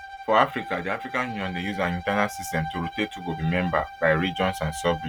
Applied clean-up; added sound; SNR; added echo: none; Bowed string instrument; 11 dB; none.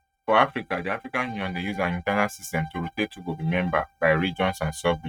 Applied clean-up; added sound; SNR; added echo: neural mask model RNNoise.